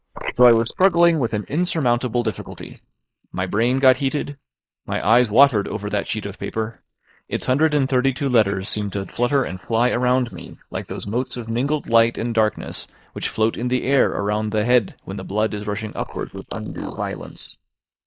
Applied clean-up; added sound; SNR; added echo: neural mask model Resemble Enhance denoiser.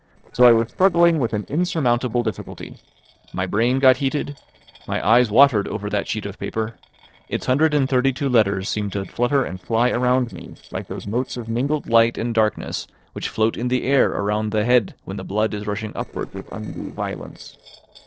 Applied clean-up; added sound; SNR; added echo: neural separator model SepFormer DNS4.